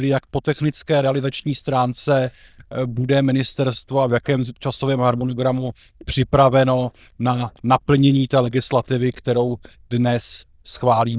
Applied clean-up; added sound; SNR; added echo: neural diffusion model UNIVERSE++.